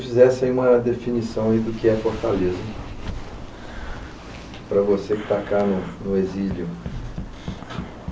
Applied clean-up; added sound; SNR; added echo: none; none; none; none.